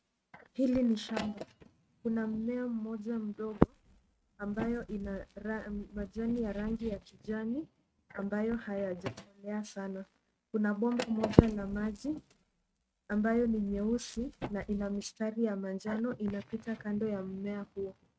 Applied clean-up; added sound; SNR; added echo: neural mask model RNNoise.